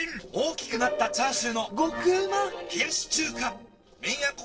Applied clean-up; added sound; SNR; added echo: neural separator model SepFormer DNS4.